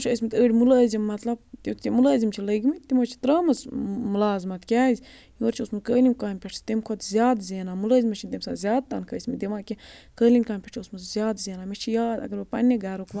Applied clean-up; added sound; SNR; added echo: none; none; none; none.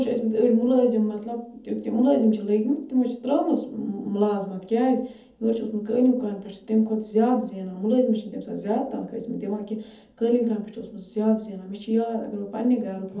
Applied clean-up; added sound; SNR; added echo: none; none; none; reverberation time 0.7 s.